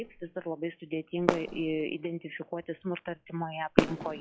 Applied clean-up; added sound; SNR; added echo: classical method log-MMSE.